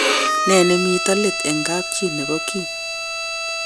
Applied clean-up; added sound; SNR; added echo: none; Bowed string instrument; 1 dB; none.